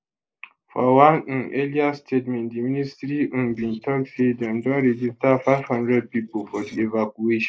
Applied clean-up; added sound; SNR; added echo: neural mask model Resemble Enhance denoiser.